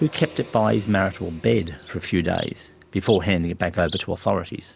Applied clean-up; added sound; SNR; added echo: none; Insect + Gong; 19 dB; none.